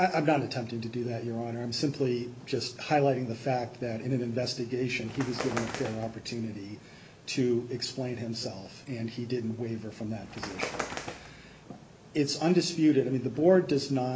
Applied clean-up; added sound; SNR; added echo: none; Bird; 11 dB; none.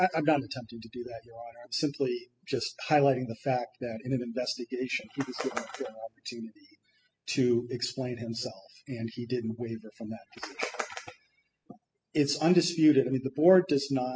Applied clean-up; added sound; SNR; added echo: classical method spectral subtraction.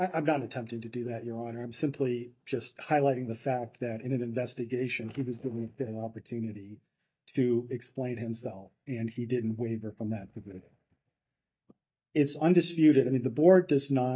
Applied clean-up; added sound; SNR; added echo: neural mask model DeepFilterNet 3.